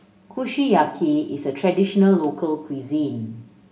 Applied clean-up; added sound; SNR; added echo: none; none; none; reverberation time 0.6 s.